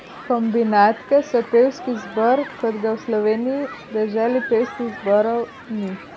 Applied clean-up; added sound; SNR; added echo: none; Human group actions; 16 dB; none.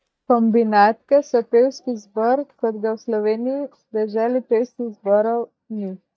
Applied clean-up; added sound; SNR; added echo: neural mask model DeepFilterNet 3.